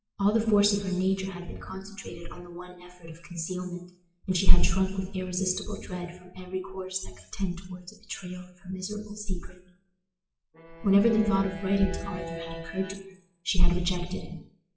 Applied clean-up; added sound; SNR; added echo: classical method WPE with log-MMSE.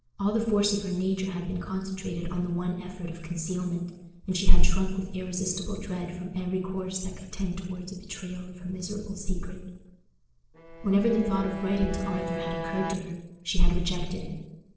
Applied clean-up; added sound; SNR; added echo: neural separator model SepFormer DNS4.